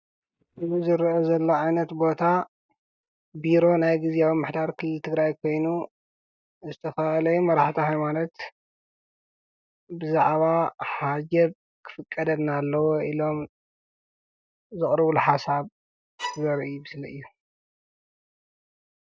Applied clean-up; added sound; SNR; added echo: neural mask model DeepFilterNet 3.